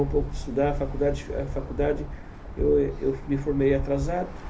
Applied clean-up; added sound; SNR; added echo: none; Bird; 6 dB; reverberation time 0.3 s.